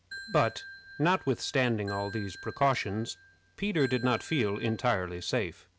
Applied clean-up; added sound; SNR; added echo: none; Ringtone / Bell; 16 dB; none.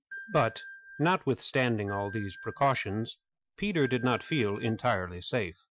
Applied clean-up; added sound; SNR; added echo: classical method Wiener filter.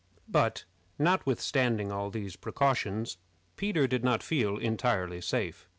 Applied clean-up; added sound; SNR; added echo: none; none; none; none.